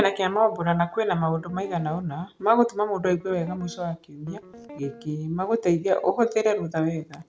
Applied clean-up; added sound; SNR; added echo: none; Guitar; 19 dB; none.